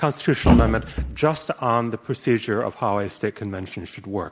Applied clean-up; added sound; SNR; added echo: none; Thump, thud; -3 dB; none.